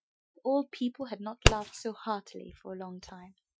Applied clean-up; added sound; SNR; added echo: classical method Wiener filter.